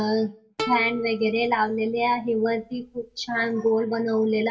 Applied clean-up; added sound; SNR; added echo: none; Plucked string instrument; 13 dB; reverberation time 0.2 s.